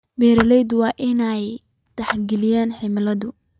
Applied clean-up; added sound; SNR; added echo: neural mask model RNNoise.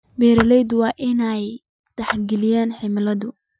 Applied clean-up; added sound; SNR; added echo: classical method Wiener filter.